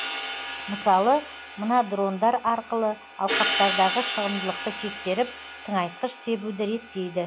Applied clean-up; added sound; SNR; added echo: none; Hi-hat; 5 dB; none.